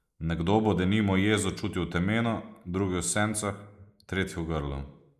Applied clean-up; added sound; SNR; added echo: neural mask model Resemble Enhance denoiser.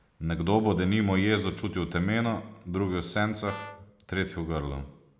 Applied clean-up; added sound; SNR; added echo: none; Brass instrument; 17 dB; none.